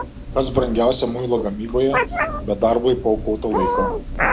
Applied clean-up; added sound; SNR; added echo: none; Meow; 4 dB; none.